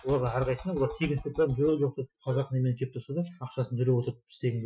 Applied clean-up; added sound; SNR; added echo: classical method Wiener filter.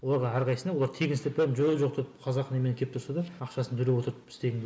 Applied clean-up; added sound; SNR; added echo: none; none; none; none.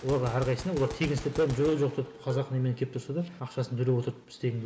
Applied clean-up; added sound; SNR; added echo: none; Gunshot, gunfire + Dishes, pots, and pans; 15 dB; none.